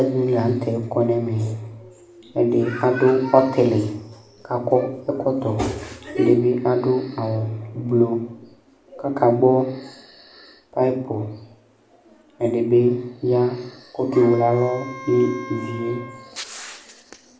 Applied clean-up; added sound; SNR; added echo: none; Wind instrument, woodwind instrument; 16 dB; none.